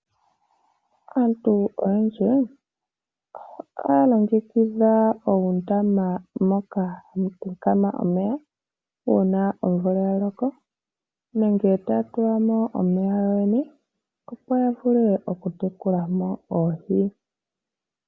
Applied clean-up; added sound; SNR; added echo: none; none; none; none.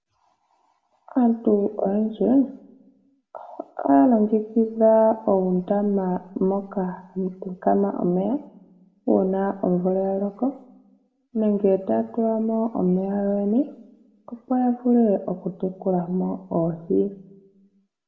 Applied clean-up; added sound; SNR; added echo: none; none; none; reverberation time 0.6 s.